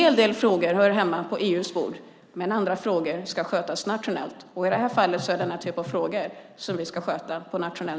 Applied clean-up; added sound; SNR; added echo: none; none; none; none.